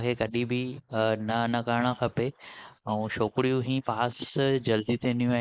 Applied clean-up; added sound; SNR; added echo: neural mask model Resemble Enhance denoiser.